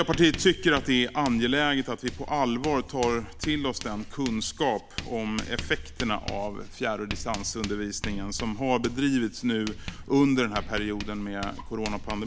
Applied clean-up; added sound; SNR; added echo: none; Writing; 10 dB; none.